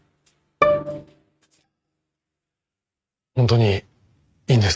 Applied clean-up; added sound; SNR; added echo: neural mask model RNNoise.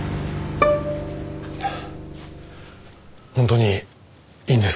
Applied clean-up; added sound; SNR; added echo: none; Bowed string instrument; 4 dB; none.